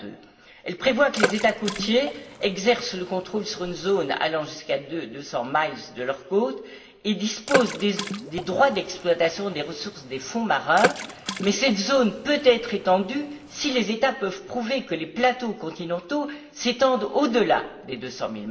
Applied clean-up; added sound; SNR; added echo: none; Water / Splash, splatter; 8 dB; reverberation time 0.9 s.